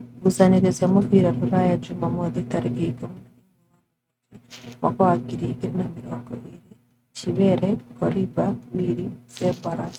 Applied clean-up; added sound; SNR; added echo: neural mask model RNNoise.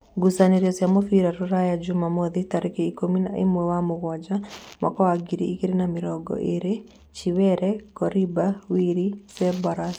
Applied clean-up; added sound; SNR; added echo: none; none; none; none.